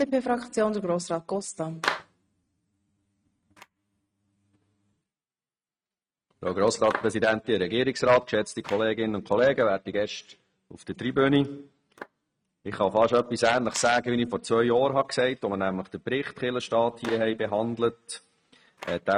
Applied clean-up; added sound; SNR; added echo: neural mask model RNNoise.